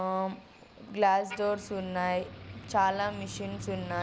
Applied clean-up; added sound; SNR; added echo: none; Motor vehicle (road); 14 dB; none.